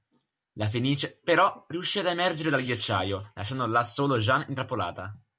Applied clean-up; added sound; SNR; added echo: none; none; none; none.